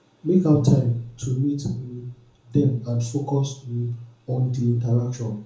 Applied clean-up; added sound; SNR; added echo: none; none; none; reverberation time 1.0 s.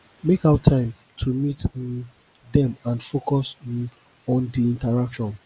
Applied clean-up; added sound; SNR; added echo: none; none; none; none.